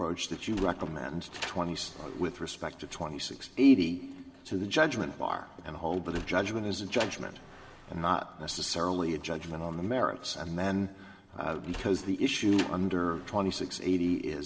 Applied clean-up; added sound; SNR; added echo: none; Sliding door; 17 dB; reverberation time 1.2 s.